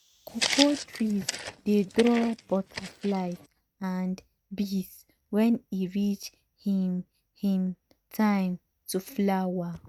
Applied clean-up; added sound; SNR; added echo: neural mask model RNNoise.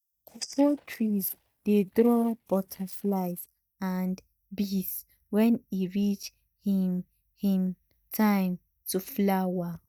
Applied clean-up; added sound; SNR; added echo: neural mask model DeepFilterNet 3.